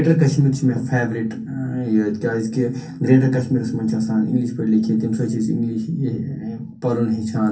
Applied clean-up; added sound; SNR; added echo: none; none; none; reverberation time 0.3 s.